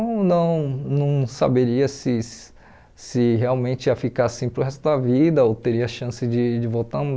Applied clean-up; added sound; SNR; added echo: none; none; none; none.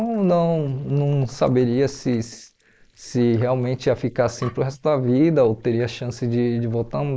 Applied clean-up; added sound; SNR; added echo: neural mask model Resemble Enhance denoiser.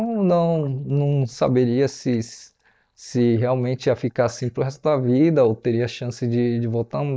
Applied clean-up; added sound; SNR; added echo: neural mask model DeepFilterNet 3.